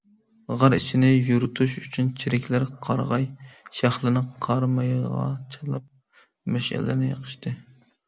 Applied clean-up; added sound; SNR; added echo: none; none; none; none.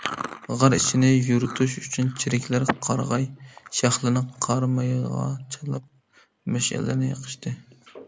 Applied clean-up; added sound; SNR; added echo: none; Chewing, mastication; 14 dB; none.